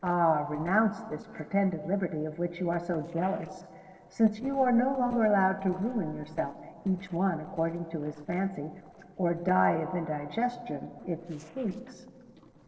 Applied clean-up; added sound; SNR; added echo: neural separator model SepFormer DNS4.